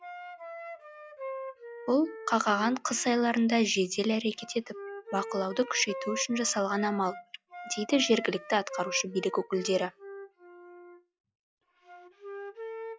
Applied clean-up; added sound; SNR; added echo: classical method log-MMSE.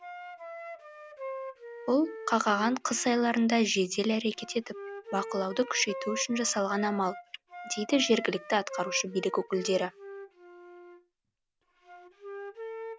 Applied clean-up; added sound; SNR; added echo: none; Wind instrument, woodwind instrument; 12 dB; none.